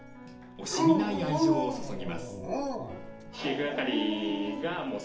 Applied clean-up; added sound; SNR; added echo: none; Dog; -3 dB; reverberation time 0.4 s.